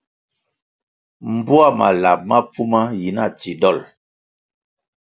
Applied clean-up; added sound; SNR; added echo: none; none; none; none.